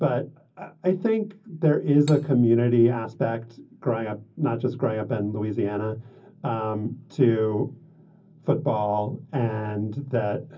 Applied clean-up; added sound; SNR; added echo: none; Cutlery, silverware; 19 dB; reverberation time 0.4 s.